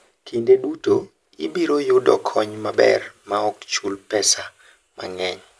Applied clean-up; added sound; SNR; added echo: none; none; none; none.